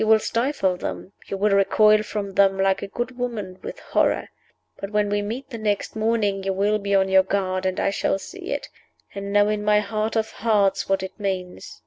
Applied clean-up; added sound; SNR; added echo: none; none; none; none.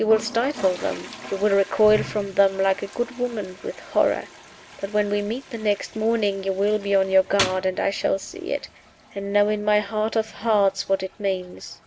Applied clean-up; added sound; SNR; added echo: none; Toilet flush; 15 dB; none.